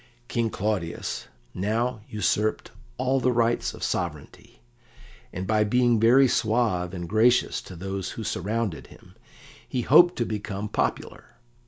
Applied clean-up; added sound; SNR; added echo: none; none; none; none.